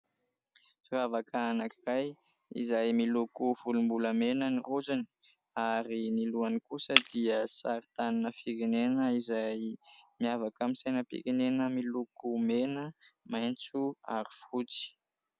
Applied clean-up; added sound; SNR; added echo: none; Shatter; 4 dB; none.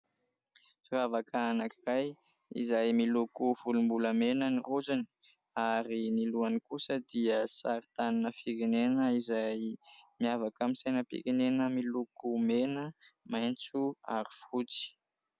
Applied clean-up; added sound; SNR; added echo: none; none; none; none.